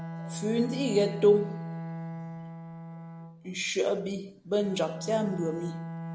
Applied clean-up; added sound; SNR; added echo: none; Bowed string instrument; 9 dB; none.